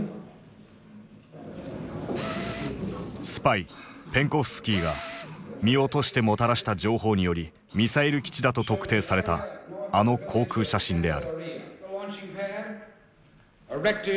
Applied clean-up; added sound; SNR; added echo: none; Tools; 12 dB; none.